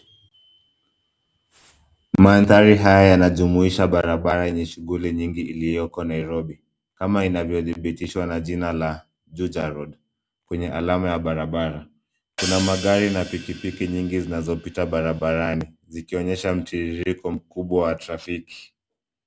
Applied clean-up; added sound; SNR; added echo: none; Hi-hat; 13 dB; none.